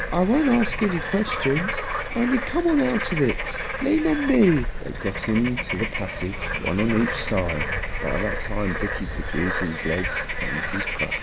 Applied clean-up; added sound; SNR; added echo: none; Bird / Frog; 3 dB; none.